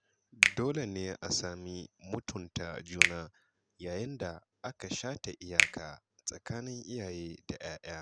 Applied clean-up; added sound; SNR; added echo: none; Finger snapping; -4 dB; none.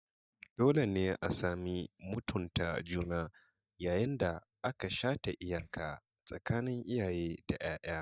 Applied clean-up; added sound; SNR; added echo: neural mask model DeepFilterNet 3.